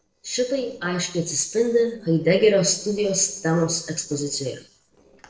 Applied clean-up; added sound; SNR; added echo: neural separator model SepFormer DNS4.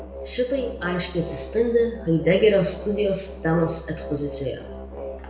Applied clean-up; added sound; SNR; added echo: none; Musical instrument; 12 dB; reverberation time 0.8 s.